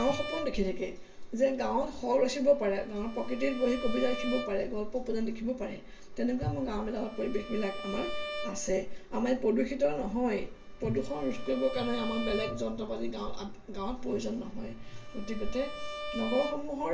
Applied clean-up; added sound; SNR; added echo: none; Bowed string instrument; 12 dB; reverberation time 0.3 s.